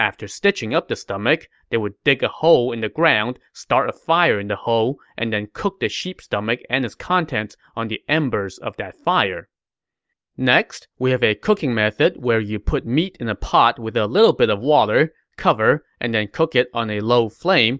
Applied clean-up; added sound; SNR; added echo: none; none; none; none.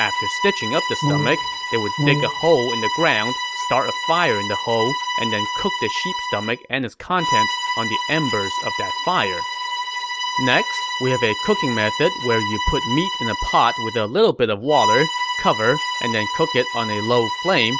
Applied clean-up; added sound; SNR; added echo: none; Brass instrument + Bowed string instrument; 2 dB; none.